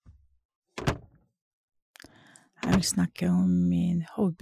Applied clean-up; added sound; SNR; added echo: classical method Wiener filter.